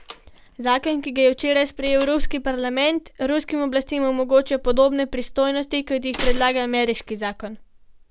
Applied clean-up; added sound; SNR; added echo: none; Slam; 20 dB; none.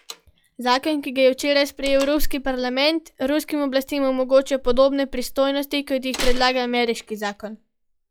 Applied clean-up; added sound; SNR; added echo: classical method log-MMSE.